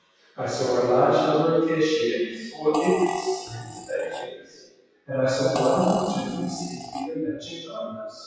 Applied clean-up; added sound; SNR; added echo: classical method WPE with log-MMSE.